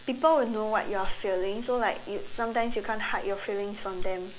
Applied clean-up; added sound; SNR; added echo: none; Cricket / Frog; 6 dB; none.